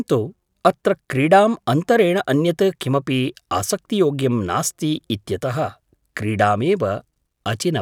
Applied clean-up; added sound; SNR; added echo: none; none; none; none.